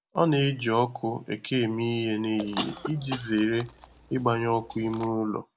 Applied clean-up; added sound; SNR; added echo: none; Chewing, mastication / Cough; 12 dB; none.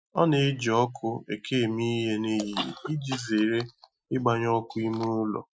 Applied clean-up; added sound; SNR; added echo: classical method Wiener filter.